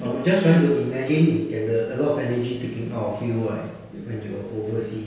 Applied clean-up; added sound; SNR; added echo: none; none; none; reverberation time 0.8 s.